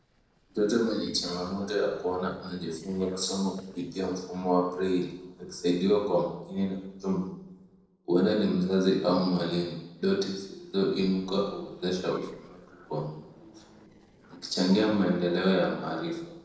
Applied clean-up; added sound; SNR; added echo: neural separator model SepFormer DNS4.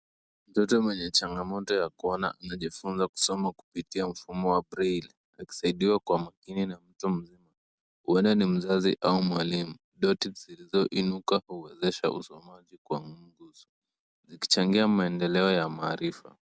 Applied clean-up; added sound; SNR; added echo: none; none; none; none.